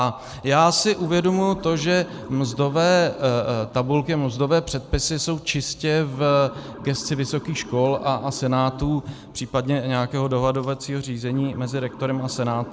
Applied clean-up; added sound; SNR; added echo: none; Motor vehicle (road) / Siren; 19 dB; none.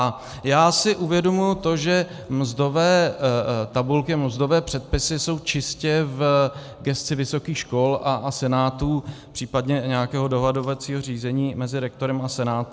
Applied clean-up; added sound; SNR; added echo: none; none; none; none.